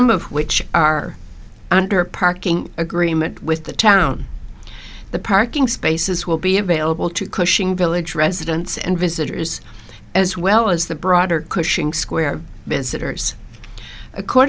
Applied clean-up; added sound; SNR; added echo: none; none; none; none.